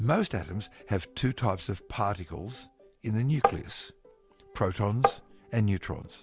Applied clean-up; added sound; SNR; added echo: none; Tap; -4 dB; none.